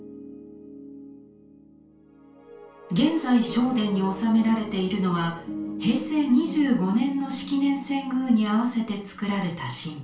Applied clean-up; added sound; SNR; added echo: none; none; none; reverberation time 0.4 s.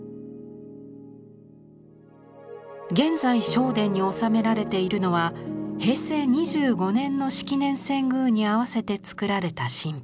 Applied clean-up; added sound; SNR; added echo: none; none; none; none.